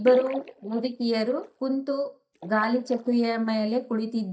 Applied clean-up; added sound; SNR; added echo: neural mask model DeepFilterNet 3.